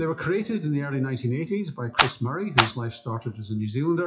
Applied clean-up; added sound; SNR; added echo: classical method WPE with log-MMSE.